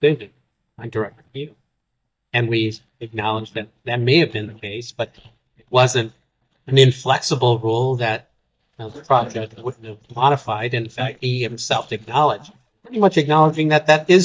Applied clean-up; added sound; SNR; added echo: neural mask model DeepFilterNet 3.